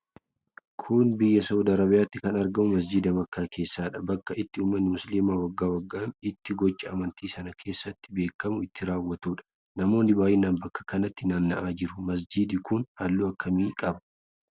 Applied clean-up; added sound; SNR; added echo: none; none; none; none.